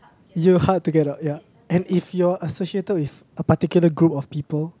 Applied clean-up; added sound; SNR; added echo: none; none; none; none.